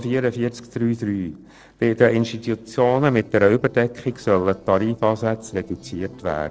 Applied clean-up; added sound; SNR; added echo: neural separator model SepFormer DNS4.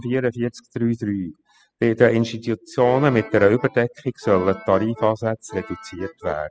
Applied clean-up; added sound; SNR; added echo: classical method spectral subtraction.